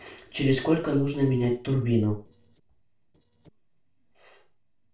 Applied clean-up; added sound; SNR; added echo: neural separator model SepFormer DNS4.